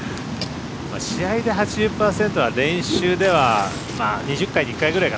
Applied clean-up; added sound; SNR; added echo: none; Tearing; 18 dB; none.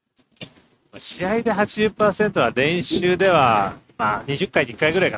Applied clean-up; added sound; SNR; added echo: neural mask model RNNoise.